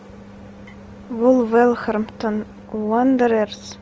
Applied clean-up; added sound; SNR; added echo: none; none; none; none.